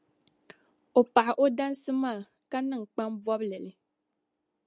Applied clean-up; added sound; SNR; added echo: none; none; none; none.